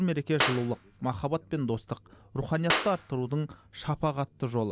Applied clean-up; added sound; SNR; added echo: none; Clapping; 5 dB; none.